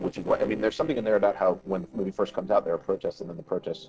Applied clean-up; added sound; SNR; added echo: neural separator model SepFormer DNS4.